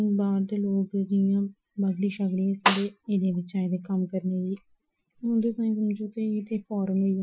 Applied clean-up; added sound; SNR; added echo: classical method Wiener filter.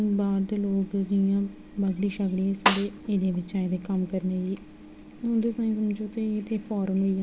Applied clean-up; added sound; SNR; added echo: none; Snare drum; 0 dB; none.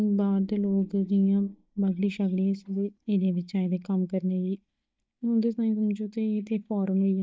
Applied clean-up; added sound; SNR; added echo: neural mask model DeepFilterNet 3.